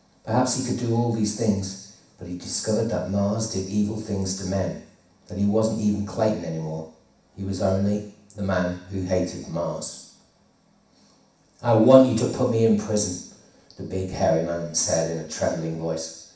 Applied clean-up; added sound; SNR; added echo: none; none; none; reverberation time 0.7 s.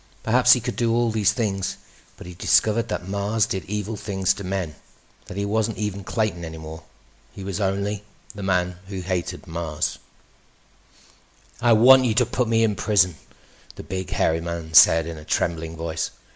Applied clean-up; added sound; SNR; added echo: none; none; none; none.